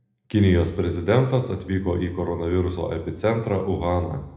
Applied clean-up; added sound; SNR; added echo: none; none; none; reverberation time 0.7 s.